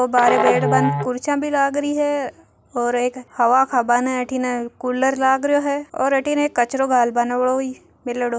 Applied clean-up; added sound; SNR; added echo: none; Musical instrument; 4 dB; none.